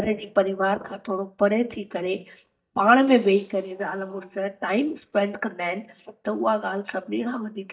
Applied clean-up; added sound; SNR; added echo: neural mask model DeepFilterNet 3.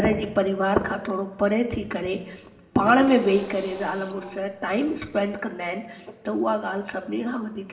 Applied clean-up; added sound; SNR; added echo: none; Percussion; 13 dB; reverberation time 1.4 s.